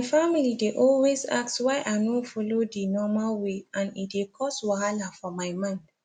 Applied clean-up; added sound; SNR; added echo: none; none; none; none.